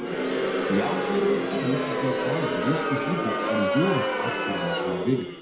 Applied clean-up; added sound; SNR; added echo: none; Crowd; -2 dB; reverberation time 0.4 s.